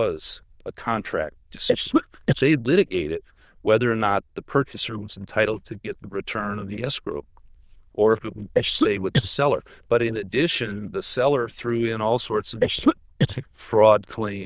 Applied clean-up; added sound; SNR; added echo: neural diffusion model UNIVERSE++.